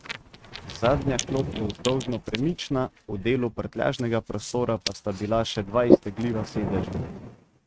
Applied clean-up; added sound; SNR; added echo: neural mask model RNNoise.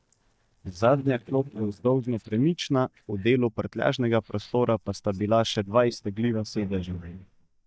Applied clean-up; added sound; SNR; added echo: neural mask model DeepFilterNet 3.